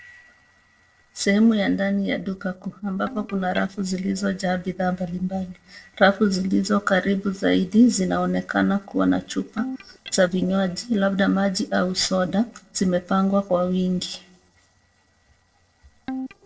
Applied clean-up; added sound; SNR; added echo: neural separator model SepFormer DNS4.